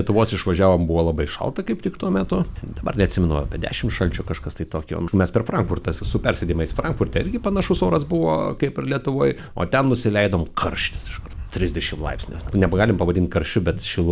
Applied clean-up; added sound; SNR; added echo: none; Wind; 11 dB; none.